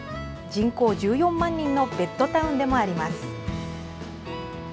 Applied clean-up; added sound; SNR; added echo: none; none; none; none.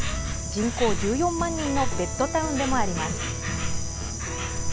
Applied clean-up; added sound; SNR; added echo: none; Insect; 1 dB; none.